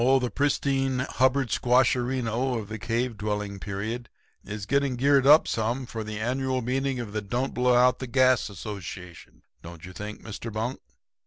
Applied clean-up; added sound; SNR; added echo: none; none; none; none.